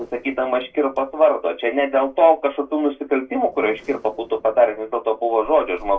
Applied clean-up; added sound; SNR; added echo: neural separator model SepFormer DNS4.